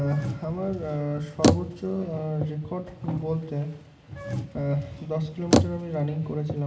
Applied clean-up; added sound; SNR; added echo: none; Bicycle; 0 dB; reverberation time 0.7 s.